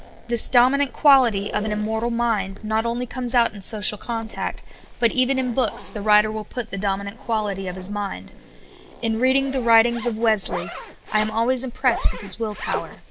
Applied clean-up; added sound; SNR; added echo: none; Zipper (clothing); 16 dB; none.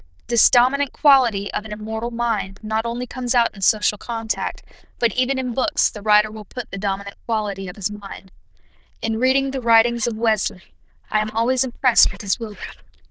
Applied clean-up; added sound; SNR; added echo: neural diffusion model UNIVERSE++.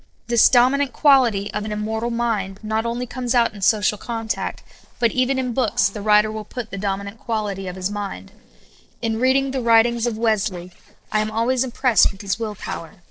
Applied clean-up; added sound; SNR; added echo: neural separator model SepFormer DNS4.